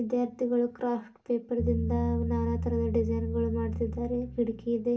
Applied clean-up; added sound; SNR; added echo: none; Bass guitar; 5 dB; reverberation time 0.3 s.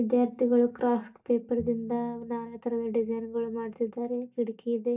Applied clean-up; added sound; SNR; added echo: neural mask model DeepFilterNet 3.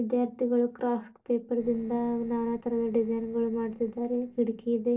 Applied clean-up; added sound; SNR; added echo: neural separator model SepFormer DNS4.